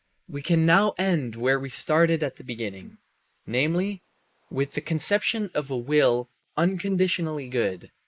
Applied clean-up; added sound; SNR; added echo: neural mask model Resemble Enhance denoiser.